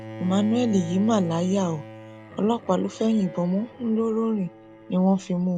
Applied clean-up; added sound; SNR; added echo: none; Bowed string instrument; 15 dB; none.